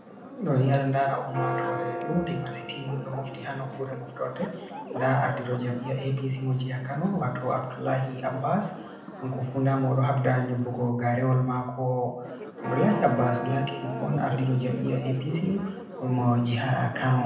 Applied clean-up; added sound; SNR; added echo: none; Church bell; 10 dB; reverberation time 0.7 s.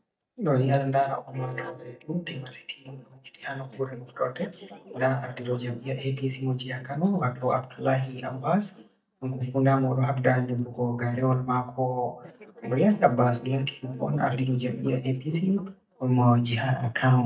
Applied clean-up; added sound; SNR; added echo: neural mask model DeepFilterNet 3.